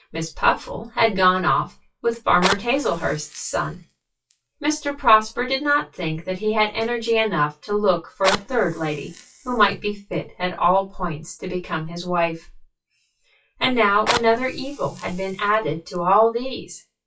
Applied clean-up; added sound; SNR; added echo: classical method WPE with log-MMSE.